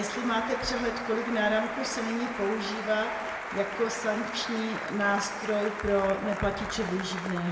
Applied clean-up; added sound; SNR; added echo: none; Applause; 6 dB; reverberation time 1.3 s.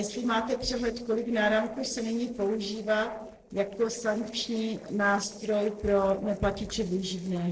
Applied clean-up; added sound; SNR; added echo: neural separator model SepFormer DNS4.